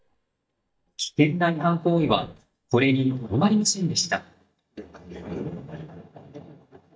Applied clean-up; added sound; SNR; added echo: neural mask model DeepFilterNet 3.